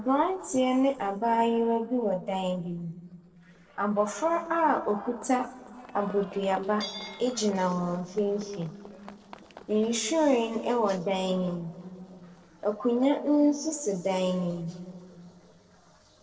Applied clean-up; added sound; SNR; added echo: neural separator model SepFormer DNS4.